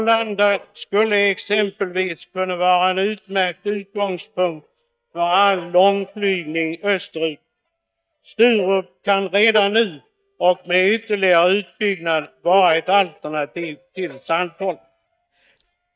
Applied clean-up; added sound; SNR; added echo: neural mask model DeepFilterNet 3.